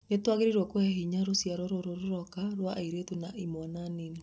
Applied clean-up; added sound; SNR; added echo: none; none; none; none.